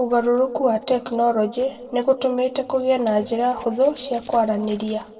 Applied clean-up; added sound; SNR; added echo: neural separator model SepFormer DNS4.